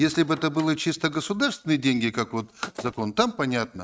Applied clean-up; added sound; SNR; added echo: neural mask model RNNoise.